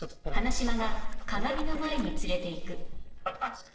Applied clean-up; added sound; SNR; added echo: neural separator model SepFormer DNS4.